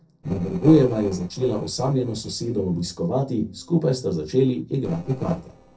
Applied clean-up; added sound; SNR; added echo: neural separator model SepFormer DNS4.